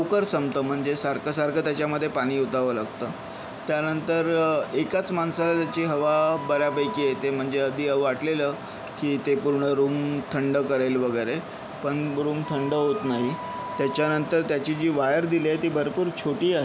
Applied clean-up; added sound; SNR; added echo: none; Wind instrument, woodwind instrument; 13 dB; none.